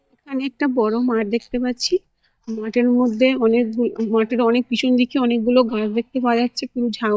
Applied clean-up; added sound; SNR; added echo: neural mask model DeepFilterNet 3.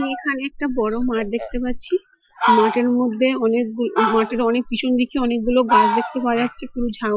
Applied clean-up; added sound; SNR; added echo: classical method Wiener filter.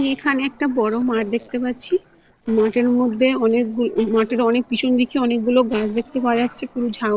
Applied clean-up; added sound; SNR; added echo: neural separator model SepFormer DNS4.